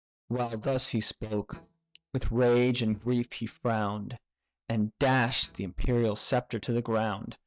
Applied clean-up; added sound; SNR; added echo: neural mask model DeepFilterNet 3.